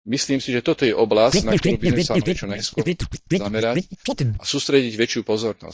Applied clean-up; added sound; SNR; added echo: neural mask model DeepFilterNet 3.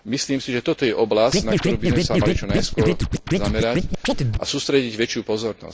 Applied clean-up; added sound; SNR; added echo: none; Scratching (performance technique); -2 dB; none.